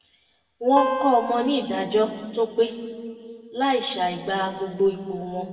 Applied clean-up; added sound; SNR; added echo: none; Acoustic guitar; 5 dB; reverberation time 1.9 s.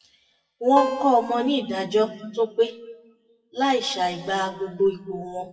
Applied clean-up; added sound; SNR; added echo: classical method WPE with log-MMSE.